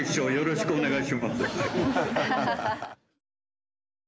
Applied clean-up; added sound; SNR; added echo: none; none; none; none.